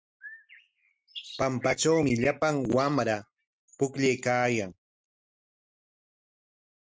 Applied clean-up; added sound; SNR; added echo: neural mask model RNNoise.